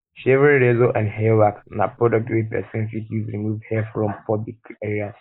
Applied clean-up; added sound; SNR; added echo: neural mask model Resemble Enhance denoiser.